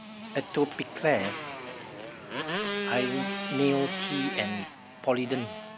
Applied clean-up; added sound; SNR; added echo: none; Motorcycle; 4 dB; none.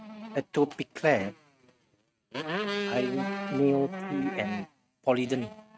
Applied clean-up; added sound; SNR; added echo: neural mask model RNNoise.